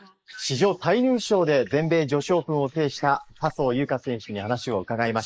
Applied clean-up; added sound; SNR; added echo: neural mask model Resemble Enhance denoiser.